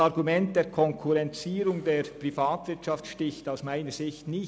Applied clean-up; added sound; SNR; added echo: none; none; none; none.